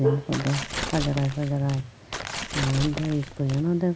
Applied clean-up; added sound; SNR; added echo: none; Tearing; 7 dB; none.